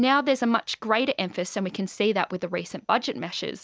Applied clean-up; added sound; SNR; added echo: none; none; none; none.